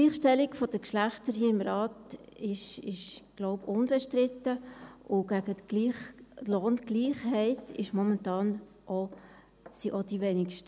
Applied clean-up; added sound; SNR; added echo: none; none; none; none.